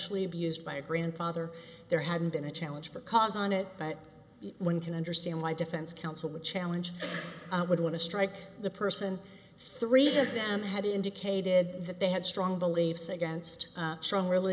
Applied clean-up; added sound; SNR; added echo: none; none; none; none.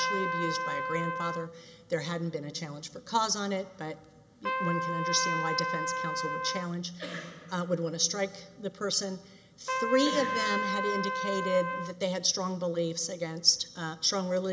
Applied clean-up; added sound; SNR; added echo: none; Trumpet; 4 dB; none.